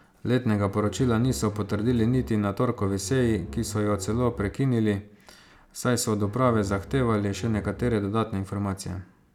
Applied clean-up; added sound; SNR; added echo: none; Bowed string instrument; 12 dB; none.